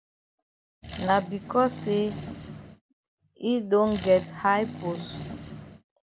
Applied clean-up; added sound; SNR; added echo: none; Accelerating, revving, vroom; 11 dB; none.